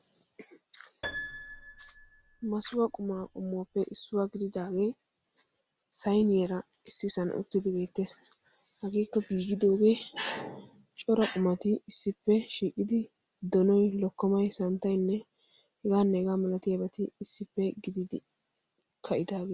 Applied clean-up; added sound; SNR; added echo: none; Piano; 15 dB; none.